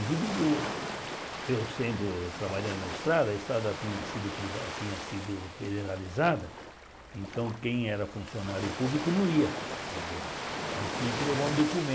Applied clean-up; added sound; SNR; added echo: none; Ocean; 6 dB; none.